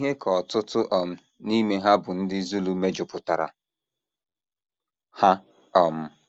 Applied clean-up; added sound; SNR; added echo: none; none; none; none.